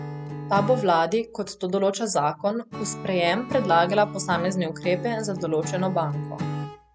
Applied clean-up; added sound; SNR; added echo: none; Acoustic guitar / Strum; 9 dB; none.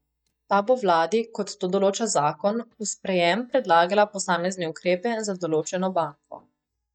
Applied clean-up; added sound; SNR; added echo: neural mask model DeepFilterNet 3.